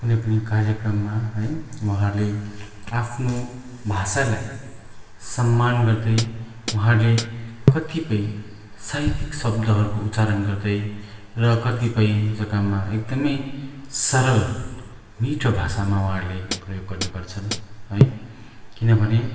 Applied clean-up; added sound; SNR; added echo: none; Hi-hat; 3 dB; reverberation time 1.4 s.